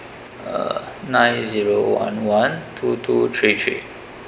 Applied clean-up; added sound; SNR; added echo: none; none; none; none.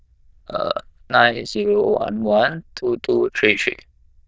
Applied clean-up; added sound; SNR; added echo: neural diffusion model UNIVERSE++.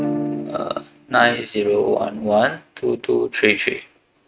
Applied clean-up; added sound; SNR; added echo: neural mask model RNNoise.